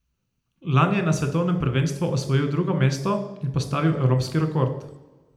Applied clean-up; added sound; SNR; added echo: none; none; none; reverberation time 0.7 s.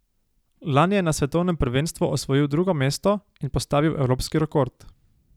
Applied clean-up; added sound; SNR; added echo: none; none; none; none.